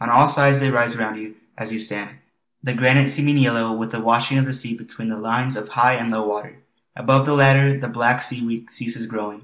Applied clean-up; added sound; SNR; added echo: none; none; none; none.